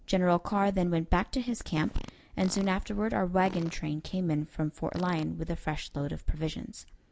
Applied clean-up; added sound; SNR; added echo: none; Fart; 19 dB; none.